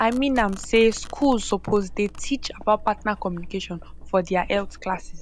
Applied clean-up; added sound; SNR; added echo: none; Domestic sounds, home sounds; 12 dB; none.